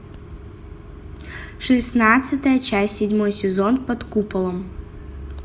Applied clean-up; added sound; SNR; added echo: none; none; none; none.